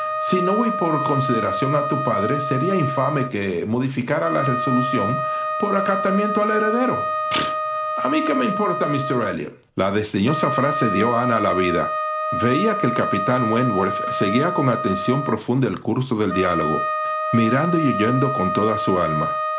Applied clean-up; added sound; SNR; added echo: none; Wind instrument, woodwind instrument; 3 dB; none.